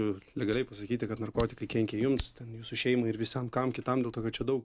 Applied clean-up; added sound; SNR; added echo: none; Fire; 15 dB; none.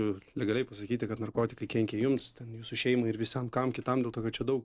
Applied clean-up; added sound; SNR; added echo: neural separator model SepFormer DNS4.